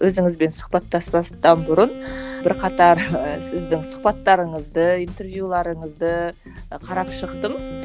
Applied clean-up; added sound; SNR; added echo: none; Wind instrument, woodwind instrument; 15 dB; none.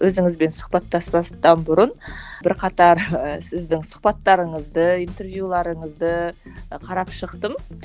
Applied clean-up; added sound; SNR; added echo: none; none; none; none.